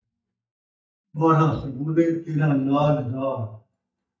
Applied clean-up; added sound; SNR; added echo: neural mask model DeepFilterNet 3.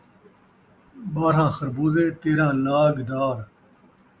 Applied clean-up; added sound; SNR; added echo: none; none; none; none.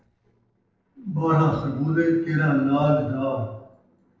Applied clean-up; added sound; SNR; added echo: neural separator model SepFormer DNS4.